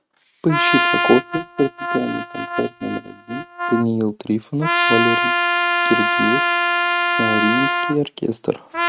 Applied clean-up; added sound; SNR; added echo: neural mask model RNNoise.